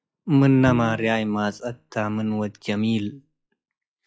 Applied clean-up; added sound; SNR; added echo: classical method log-MMSE.